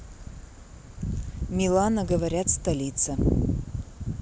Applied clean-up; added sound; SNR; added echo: none; none; none; none.